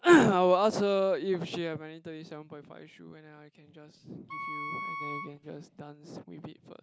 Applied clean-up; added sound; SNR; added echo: none; Wind instrument, woodwind instrument; 10 dB; none.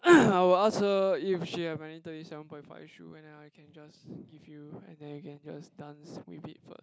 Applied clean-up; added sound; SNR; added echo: none; none; none; none.